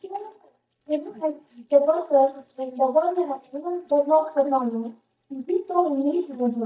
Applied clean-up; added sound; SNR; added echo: neural mask model DeepFilterNet 3.